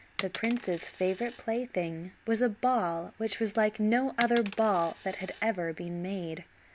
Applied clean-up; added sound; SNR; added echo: none; Coin (dropping); 17 dB; none.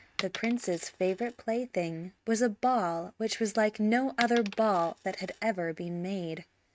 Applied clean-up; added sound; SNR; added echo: neural mask model RNNoise.